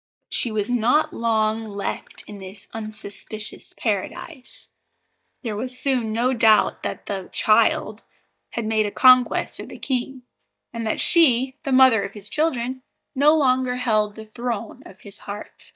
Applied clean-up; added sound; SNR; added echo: neural mask model DeepFilterNet 3.